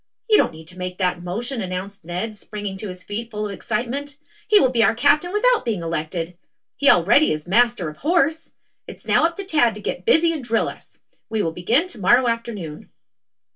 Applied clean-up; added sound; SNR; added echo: none; none; none; reverberation time 0.2 s.